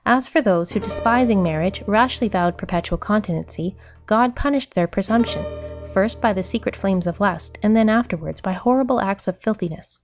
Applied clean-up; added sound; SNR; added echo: none; Piano; 15 dB; none.